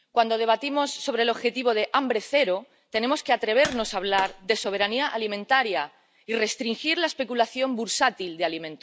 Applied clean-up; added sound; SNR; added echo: none; Tap; 15 dB; none.